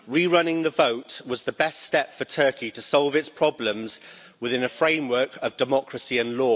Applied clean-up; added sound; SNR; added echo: none; none; none; none.